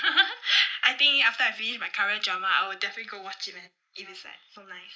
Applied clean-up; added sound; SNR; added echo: neural mask model Resemble Enhance denoiser.